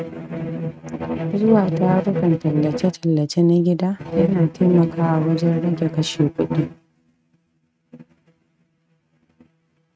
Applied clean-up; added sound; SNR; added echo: neural mask model RNNoise.